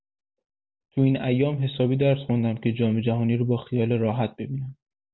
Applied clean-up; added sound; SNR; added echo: none; none; none; none.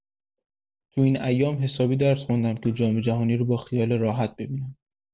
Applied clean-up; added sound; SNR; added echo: neural separator model SepFormer DNS4.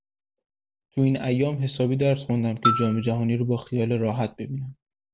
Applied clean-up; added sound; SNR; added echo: none; Marimba, xylophone; 3 dB; none.